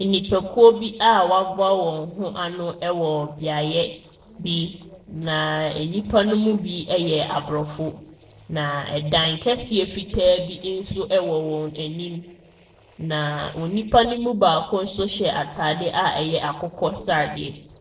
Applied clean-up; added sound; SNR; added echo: neural separator model SepFormer DNS4.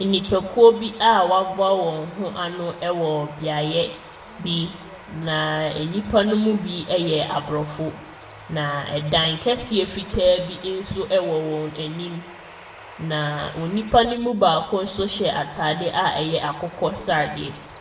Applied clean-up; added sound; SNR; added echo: none; Bird vocalization, bird call, bird song; 20 dB; reverberation time 0.6 s.